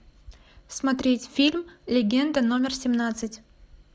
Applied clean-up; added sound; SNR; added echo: none; none; none; none.